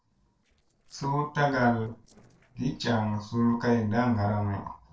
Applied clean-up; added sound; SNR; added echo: neural separator model SepFormer DNS4.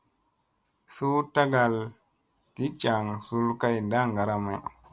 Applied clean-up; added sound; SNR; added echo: none; none; none; none.